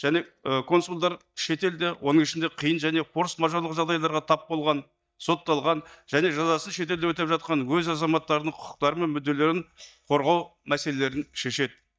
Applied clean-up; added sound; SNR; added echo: neural mask model DeepFilterNet 3.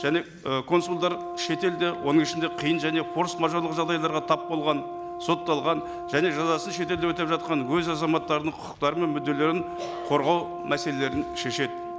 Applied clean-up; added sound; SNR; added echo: none; Brass instrument; 9 dB; none.